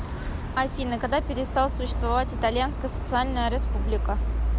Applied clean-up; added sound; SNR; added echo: none; none; none; none.